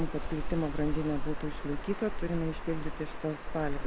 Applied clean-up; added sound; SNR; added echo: none; Water; -1 dB; none.